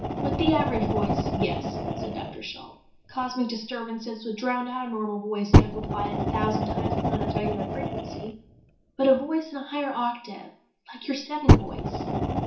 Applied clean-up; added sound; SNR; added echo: none; Fire; -3 dB; reverberation time 0.7 s.